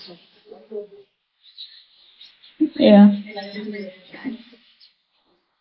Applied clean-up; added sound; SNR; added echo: neural mask model Resemble Enhance denoiser.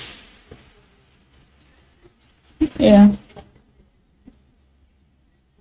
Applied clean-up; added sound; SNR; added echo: neural mask model RNNoise.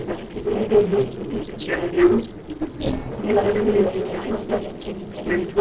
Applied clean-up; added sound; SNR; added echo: neural separator model SepFormer DNS4.